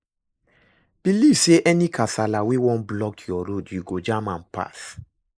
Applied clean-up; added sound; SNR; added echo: neural mask model Resemble Enhance denoiser.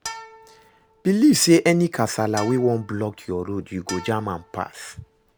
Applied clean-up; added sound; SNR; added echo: none; Bowed string instrument; 18 dB; none.